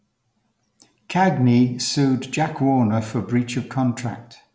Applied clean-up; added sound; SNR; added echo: none; none; none; none.